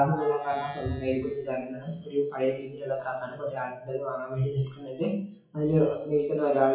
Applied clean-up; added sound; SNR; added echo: classical method WPE with log-MMSE.